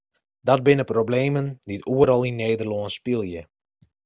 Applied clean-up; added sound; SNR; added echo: none; none; none; none.